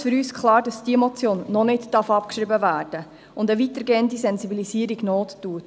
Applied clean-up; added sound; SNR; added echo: none; none; none; none.